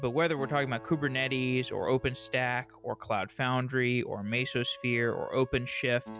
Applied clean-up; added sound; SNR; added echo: none; Acoustic guitar + Wind instrument, woodwind instrument; 19 dB; none.